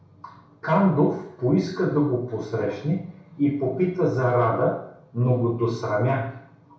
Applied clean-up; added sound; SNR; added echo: none; none; none; reverberation time 0.6 s.